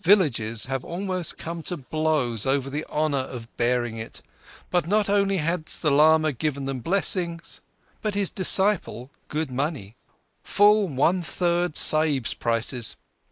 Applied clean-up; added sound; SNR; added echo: neural mask model Resemble Enhance denoiser.